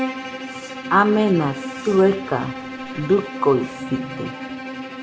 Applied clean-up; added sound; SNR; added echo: none; Bowed string instrument; 9 dB; none.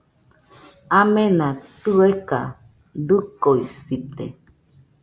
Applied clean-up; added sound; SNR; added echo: none; none; none; none.